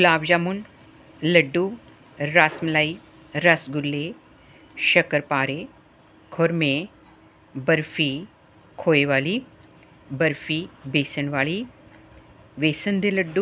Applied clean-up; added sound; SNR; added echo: none; none; none; none.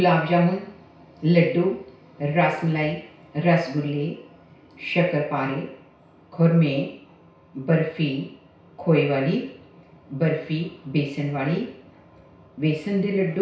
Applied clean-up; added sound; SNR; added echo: none; none; none; reverberation time 0.6 s.